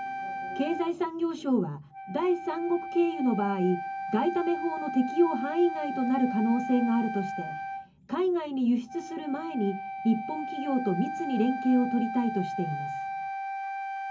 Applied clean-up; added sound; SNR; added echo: none; Wind instrument, woodwind instrument; 7 dB; reverberation time 0.3 s.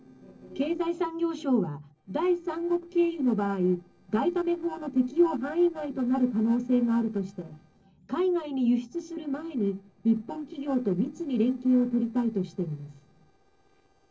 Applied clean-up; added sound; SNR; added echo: neural separator model SepFormer DNS4.